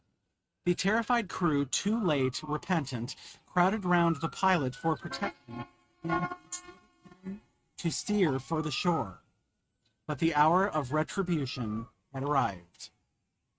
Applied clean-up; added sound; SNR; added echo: neural mask model RNNoise.